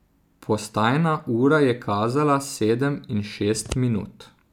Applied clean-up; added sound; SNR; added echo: none; Scissors; 15 dB; none.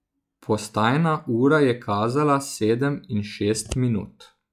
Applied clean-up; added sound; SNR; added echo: classical method log-MMSE.